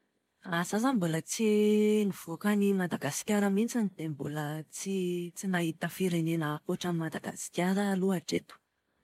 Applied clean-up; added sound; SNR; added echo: none; none; none; none.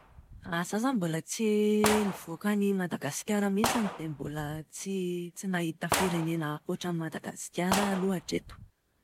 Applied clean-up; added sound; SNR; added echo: none; Gunshot, gunfire; 7 dB; none.